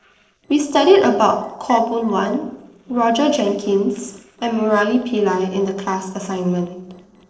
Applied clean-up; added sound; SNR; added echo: neural separator model SepFormer DNS4.